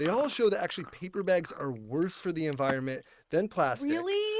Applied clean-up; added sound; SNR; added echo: neural mask model RNNoise.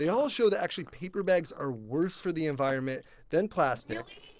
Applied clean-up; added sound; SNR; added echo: neural separator model SepFormer DNS4.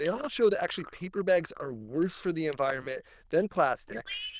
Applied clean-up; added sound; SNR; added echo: neural diffusion model UNIVERSE++.